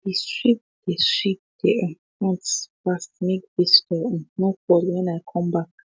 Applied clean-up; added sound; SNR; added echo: none; none; none; none.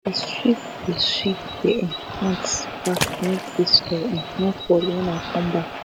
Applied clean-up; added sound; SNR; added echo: none; Bird + Water / Splash, splatter; 7 dB; none.